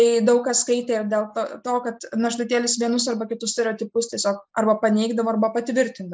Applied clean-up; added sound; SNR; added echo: none; none; none; none.